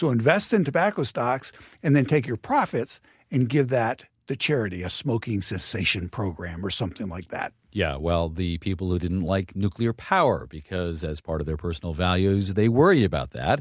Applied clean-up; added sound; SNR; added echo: none; none; none; none.